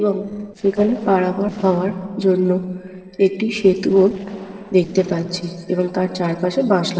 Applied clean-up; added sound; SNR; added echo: neural separator model SepFormer DNS4.